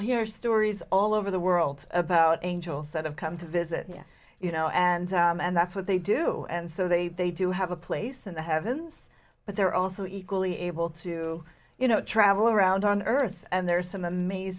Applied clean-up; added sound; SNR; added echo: none; none; none; none.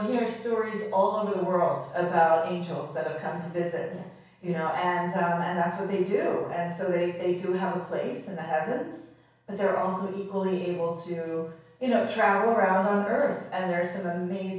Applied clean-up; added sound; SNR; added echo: none; none; none; reverberation time 0.7 s.